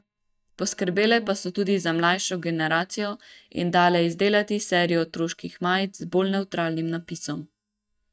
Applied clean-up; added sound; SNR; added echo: neural mask model DeepFilterNet 3.